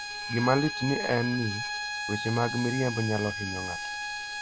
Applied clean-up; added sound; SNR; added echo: none; Bowed string instrument; 5 dB; none.